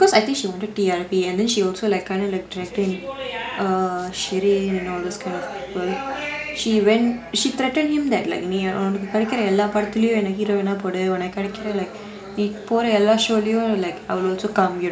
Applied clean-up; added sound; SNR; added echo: none; none; none; none.